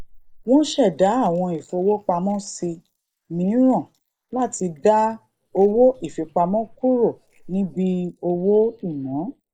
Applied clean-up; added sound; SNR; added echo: neural mask model Resemble Enhance denoiser.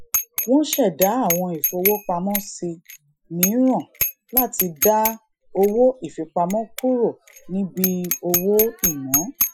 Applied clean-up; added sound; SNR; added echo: classical method Wiener filter.